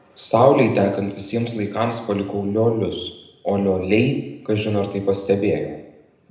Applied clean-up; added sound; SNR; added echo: none; none; none; reverberation time 0.8 s.